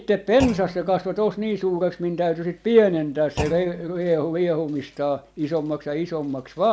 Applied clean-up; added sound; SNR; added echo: none; Thump, thud; 15 dB; none.